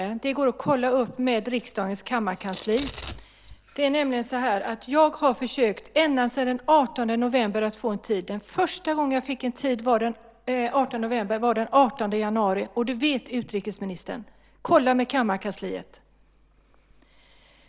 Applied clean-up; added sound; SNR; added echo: none; Domestic sounds, home sounds; 18 dB; none.